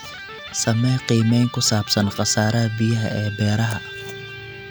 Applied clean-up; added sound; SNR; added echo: none; Electric guitar; 15 dB; none.